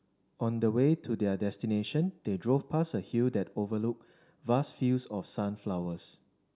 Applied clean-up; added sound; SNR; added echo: none; none; none; none.